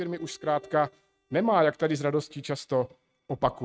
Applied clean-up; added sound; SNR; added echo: neural mask model RNNoise.